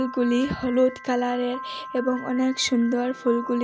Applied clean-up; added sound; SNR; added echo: none; Piano; 14 dB; none.